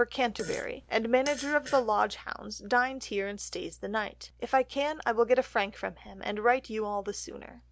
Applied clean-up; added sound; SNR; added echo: none; Fart; 14 dB; none.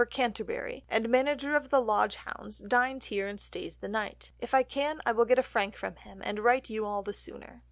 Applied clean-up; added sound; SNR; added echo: none; none; none; none.